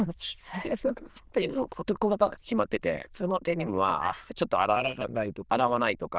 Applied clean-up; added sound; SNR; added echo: neural diffusion model UNIVERSE++.